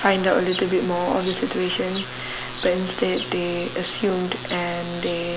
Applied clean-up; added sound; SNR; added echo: none; Bird vocalization, bird call, bird song; 14 dB; none.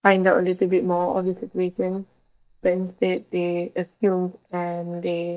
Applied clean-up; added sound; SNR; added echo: neural mask model DeepFilterNet 3.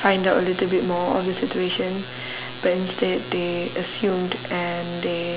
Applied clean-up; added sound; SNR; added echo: none; none; none; none.